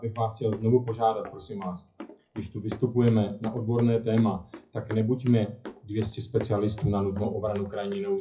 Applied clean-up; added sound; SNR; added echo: classical method WPE with log-MMSE.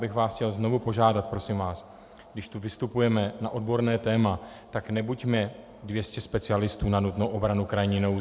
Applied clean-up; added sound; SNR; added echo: none; none; none; none.